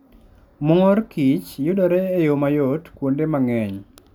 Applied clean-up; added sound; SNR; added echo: none; none; none; none.